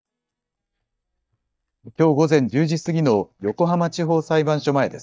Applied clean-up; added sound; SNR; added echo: neural mask model DeepFilterNet 3.